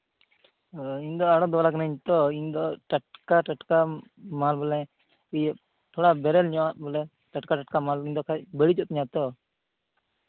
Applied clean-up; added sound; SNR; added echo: none; none; none; none.